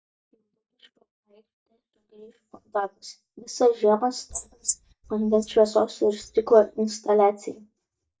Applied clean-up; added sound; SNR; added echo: neural mask model DeepFilterNet 3.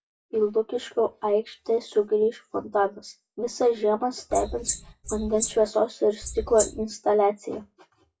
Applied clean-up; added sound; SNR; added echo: classical method WPE with log-MMSE.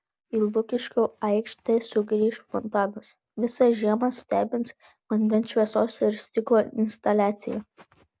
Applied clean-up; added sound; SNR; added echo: none; none; none; none.